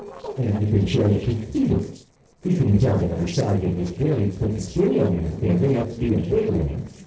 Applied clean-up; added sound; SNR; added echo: neural separator model SepFormer DNS4.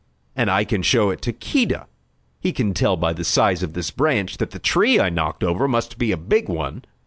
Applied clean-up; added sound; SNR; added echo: none; none; none; none.